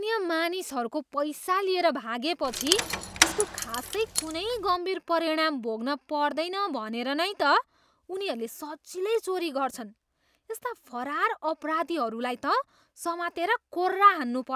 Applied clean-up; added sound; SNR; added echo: none; Rattle / Keys jangling; 2 dB; none.